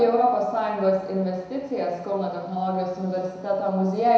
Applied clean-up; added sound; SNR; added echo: none; none; none; reverberation time 1.0 s.